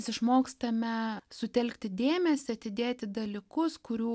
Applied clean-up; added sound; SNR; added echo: none; none; none; none.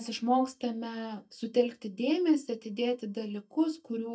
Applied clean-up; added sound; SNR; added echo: neural mask model DeepFilterNet 3.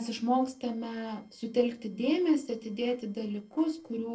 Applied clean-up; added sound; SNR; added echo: neural separator model SepFormer DNS4.